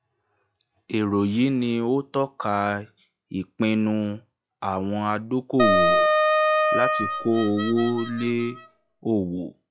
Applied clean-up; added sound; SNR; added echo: classical method log-MMSE.